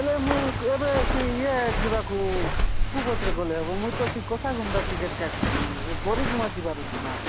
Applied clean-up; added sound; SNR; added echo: none; Walk, footsteps; -1 dB; none.